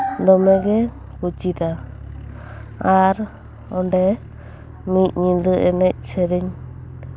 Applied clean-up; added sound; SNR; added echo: none; none; none; none.